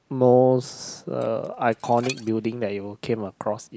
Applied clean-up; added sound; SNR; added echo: neural mask model Resemble Enhance denoiser.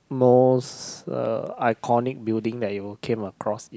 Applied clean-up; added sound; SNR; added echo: none; none; none; none.